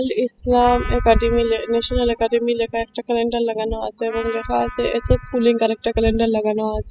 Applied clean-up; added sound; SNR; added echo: classical method spectral subtraction.